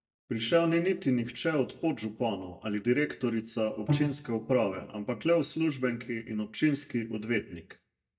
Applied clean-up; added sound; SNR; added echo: neural mask model DeepFilterNet 3.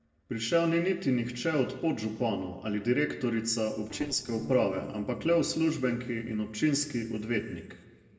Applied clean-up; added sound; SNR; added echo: neural separator model SepFormer DNS4.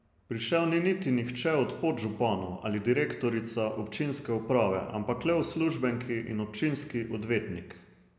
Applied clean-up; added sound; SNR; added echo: none; none; none; none.